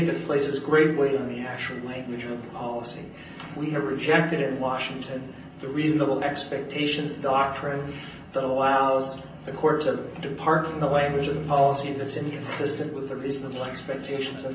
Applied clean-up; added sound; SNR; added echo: none; Livestock, farm animals, working animals; 18 dB; reverberation time 0.6 s.